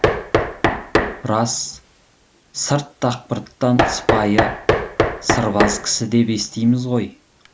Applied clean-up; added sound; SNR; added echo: none; Knock; 1 dB; none.